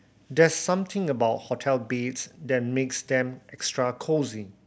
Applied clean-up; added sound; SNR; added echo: none; none; none; none.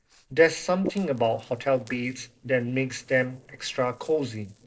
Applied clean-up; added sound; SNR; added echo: neural separator model SepFormer DNS4.